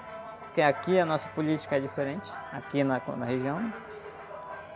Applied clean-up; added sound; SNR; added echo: none; none; none; none.